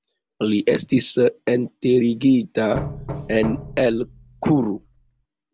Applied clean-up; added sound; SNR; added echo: none; Knock; 12 dB; none.